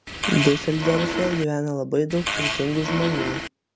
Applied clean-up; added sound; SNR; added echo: none; Fart; 3 dB; none.